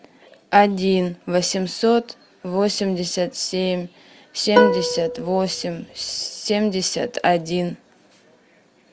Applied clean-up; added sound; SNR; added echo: none; Plucked string instrument; 0 dB; none.